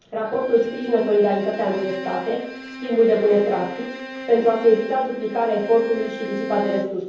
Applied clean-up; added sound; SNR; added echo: none; Bowed string instrument; 13 dB; reverberation time 0.9 s.